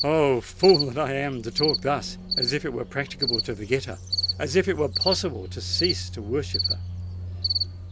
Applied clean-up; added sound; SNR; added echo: none; Cricket; 4 dB; none.